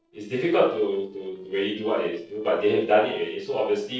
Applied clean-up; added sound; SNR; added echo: neural separator model SepFormer DNS4.